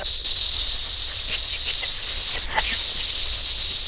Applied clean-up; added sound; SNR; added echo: neural diffusion model UNIVERSE++.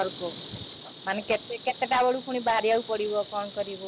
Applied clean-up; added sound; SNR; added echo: none; Insect; 14 dB; none.